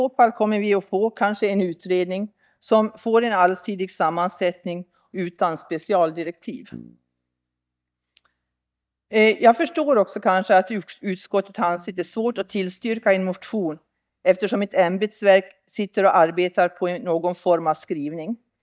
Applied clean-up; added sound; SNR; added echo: neural mask model DeepFilterNet 3.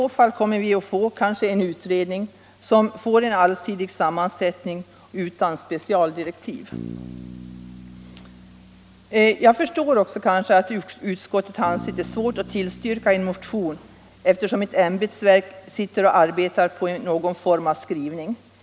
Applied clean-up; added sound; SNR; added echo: none; Bass guitar; 18 dB; none.